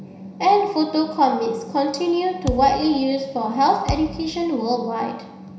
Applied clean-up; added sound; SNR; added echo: none; Thump, thud; 10 dB; reverberation time 0.9 s.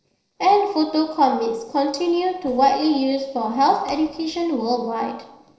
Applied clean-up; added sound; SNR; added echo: neural separator model SepFormer DNS4.